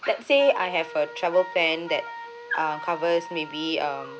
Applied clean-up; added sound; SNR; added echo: none; Wind instrument, woodwind instrument + Dog; 12 dB; none.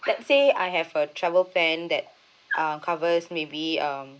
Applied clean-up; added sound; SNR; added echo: neural mask model Resemble Enhance denoiser.